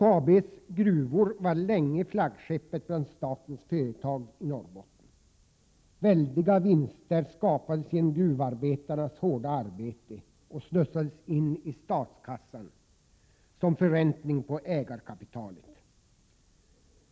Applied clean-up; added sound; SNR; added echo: none; none; none; none.